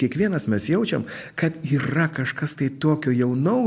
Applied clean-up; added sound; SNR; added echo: none; none; none; none.